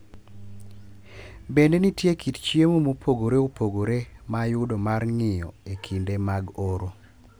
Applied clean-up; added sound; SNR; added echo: none; none; none; none.